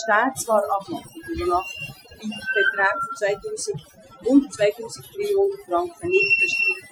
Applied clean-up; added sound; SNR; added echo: classical method Wiener filter.